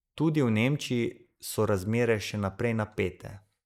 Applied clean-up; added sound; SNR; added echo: neural mask model Resemble Enhance denoiser.